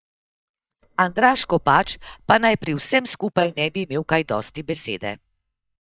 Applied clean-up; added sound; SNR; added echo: neural mask model DeepFilterNet 3.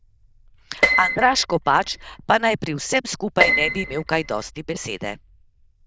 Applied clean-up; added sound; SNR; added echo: neural diffusion model UNIVERSE++.